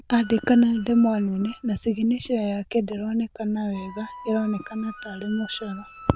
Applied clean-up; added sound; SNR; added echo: neural diffusion model UNIVERSE++.